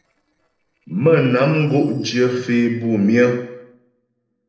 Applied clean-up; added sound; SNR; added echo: neural separator model SepFormer DNS4.